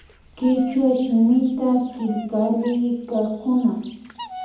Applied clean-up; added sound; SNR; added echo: none; Bird vocalization, bird call, bird song; 19 dB; reverberation time 0.8 s.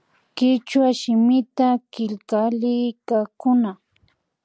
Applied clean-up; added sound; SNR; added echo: none; none; none; none.